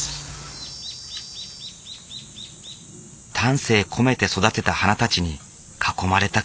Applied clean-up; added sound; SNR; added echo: none; none; none; none.